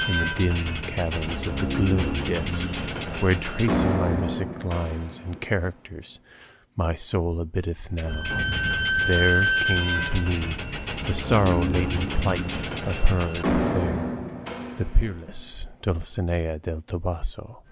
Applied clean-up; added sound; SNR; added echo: none; Squeak / Slam; 2 dB; none.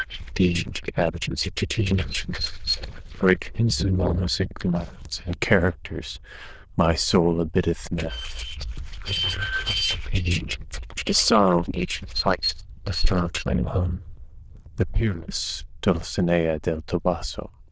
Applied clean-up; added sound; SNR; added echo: neural diffusion model UNIVERSE++.